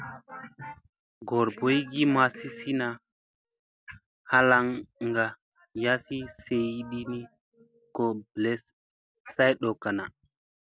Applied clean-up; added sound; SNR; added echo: none; none; none; none.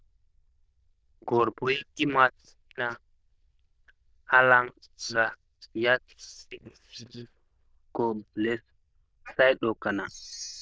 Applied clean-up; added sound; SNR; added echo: neural diffusion model UNIVERSE++.